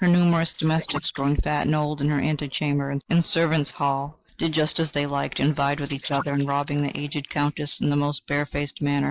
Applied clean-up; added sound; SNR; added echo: neural mask model Resemble Enhance denoiser.